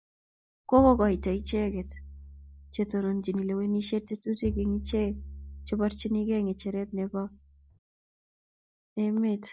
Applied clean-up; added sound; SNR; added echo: none; Bowed string instrument; 12 dB; none.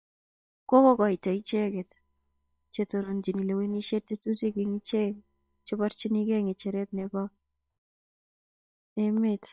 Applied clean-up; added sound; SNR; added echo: neural separator model SepFormer WHAM!.